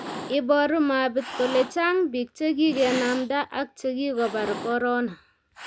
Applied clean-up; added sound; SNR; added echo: none; Cat; 13 dB; none.